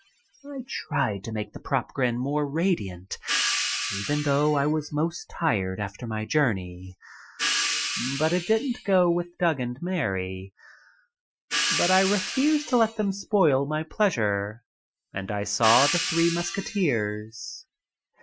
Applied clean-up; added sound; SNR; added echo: classical method Wiener filter.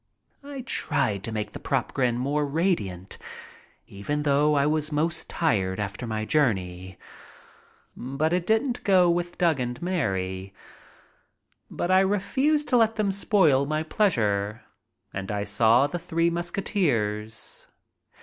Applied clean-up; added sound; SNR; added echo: none; none; none; none.